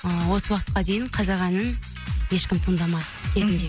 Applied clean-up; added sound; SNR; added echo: none; none; none; none.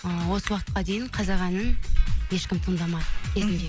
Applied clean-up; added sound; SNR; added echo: none; Chewing, mastication; -1 dB; none.